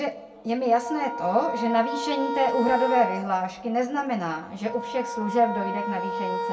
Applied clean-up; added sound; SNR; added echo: none; Wind instrument, woodwind instrument; 6 dB; reverberation time 0.2 s.